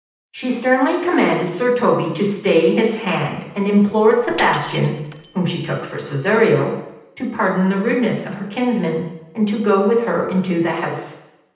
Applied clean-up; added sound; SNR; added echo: none; Shatter; 20 dB; reverberation time 0.9 s.